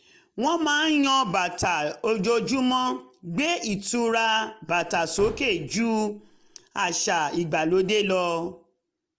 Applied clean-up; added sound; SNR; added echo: none; Slam / Wood; 19 dB; none.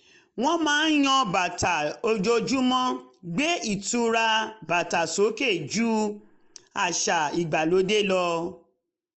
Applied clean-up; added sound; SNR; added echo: neural mask model Resemble Enhance denoiser.